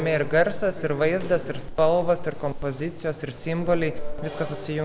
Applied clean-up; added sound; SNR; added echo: none; none; none; none.